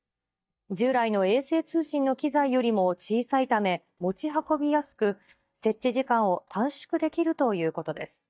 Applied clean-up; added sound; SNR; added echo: neural mask model DeepFilterNet 3.